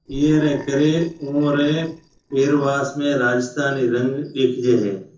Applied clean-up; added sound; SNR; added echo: neural separator model SepFormer DNS4.